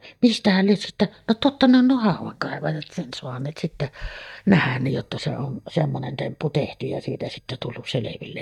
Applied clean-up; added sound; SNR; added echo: neural mask model DeepFilterNet 3.